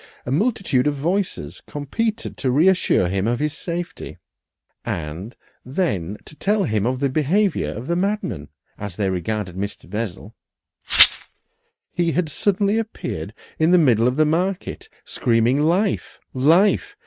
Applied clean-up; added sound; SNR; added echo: neural mask model RNNoise.